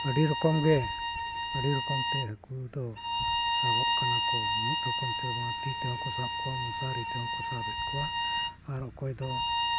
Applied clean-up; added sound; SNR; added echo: none; Bowed string instrument; -1 dB; none.